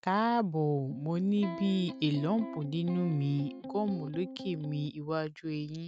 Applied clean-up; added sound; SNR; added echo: neural mask model RNNoise.